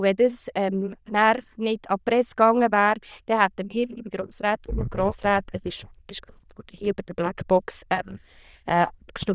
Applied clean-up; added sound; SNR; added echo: neural diffusion model UNIVERSE++.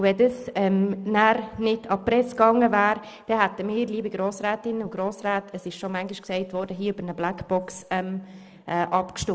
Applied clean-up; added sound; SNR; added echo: neural mask model Resemble Enhance denoiser.